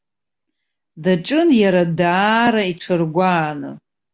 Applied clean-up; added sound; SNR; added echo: none; none; none; none.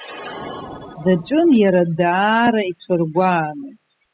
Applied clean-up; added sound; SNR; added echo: classical method spectral subtraction.